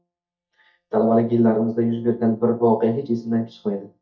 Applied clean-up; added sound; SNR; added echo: neural mask model DeepFilterNet 3.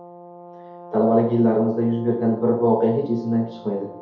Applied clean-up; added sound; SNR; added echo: none; Brass instrument; 19 dB; reverberation time 2.1 s.